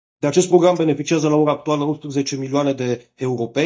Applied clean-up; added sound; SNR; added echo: neural mask model DeepFilterNet 3.